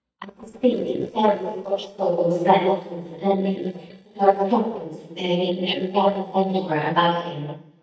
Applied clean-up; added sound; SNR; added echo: neural mask model DeepFilterNet 3.